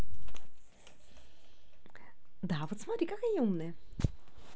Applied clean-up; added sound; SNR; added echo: none; none; none; none.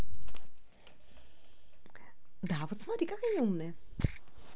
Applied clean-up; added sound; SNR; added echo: none; Ratchet, pawl / Percussion; 19 dB; none.